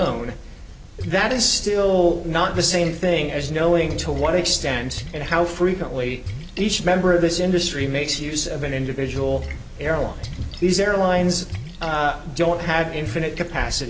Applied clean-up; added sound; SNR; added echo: none; Splash, splatter; 14 dB; none.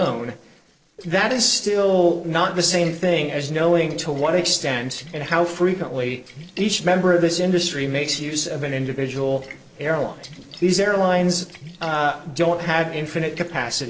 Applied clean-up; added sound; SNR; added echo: neural separator model SepFormer DNS4.